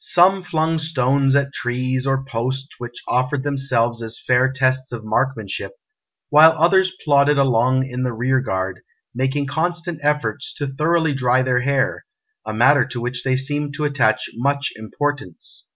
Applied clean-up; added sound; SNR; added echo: none; none; none; none.